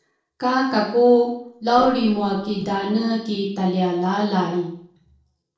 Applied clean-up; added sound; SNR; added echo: neural separator model SepFormer DNS4.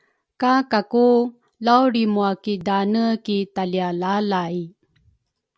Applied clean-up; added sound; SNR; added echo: none; none; none; none.